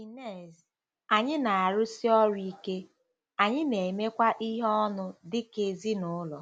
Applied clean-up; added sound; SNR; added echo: none; none; none; none.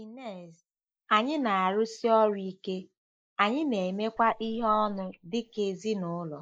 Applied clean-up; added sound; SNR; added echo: neural mask model Resemble Enhance denoiser.